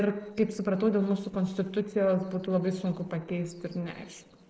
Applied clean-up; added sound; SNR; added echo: neural separator model SepFormer DNS4.